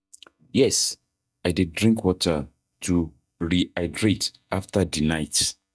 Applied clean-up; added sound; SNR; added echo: neural mask model DeepFilterNet 3.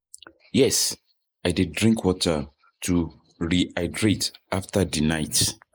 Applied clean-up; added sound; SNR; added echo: neural mask model Resemble Enhance denoiser.